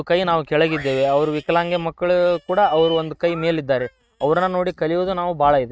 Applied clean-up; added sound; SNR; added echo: neural mask model RNNoise.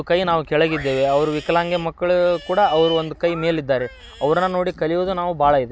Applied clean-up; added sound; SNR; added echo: none; Livestock, farm animals, working animals; 18 dB; none.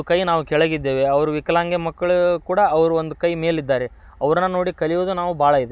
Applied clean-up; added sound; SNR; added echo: none; none; none; none.